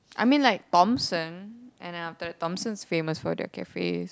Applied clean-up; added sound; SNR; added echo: none; none; none; none.